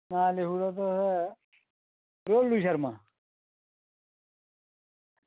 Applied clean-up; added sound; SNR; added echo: none; none; none; none.